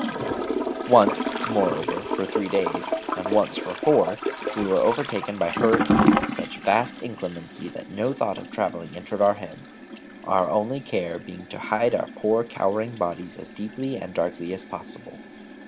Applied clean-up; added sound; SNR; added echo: none; Toilet flush / Gurgling; 4 dB; none.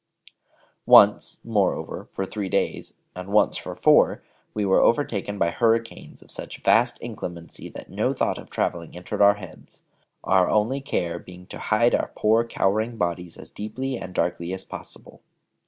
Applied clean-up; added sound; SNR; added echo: none; none; none; none.